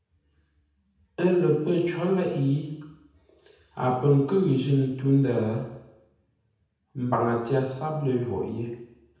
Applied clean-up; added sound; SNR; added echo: none; none; none; reverberation time 0.9 s.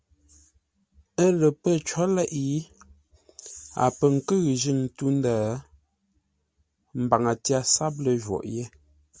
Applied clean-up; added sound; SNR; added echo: none; none; none; none.